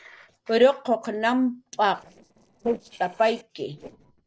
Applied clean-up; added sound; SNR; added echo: neural separator model SepFormer DNS4.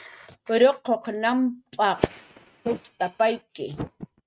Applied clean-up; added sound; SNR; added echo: neural mask model RNNoise.